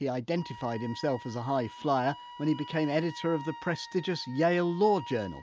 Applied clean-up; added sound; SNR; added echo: none; Wind instrument, woodwind instrument; 16 dB; none.